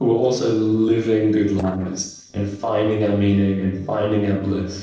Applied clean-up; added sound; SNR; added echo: neural separator model SepFormer DNS4.